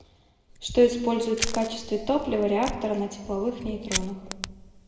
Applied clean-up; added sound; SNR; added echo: none; Fire; 10 dB; reverberation time 1.5 s.